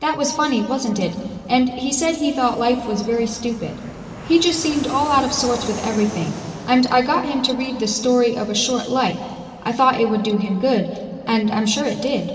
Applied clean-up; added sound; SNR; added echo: none; Fixed-wing aircraft, airplane; 17 dB; reverberation time 2.5 s.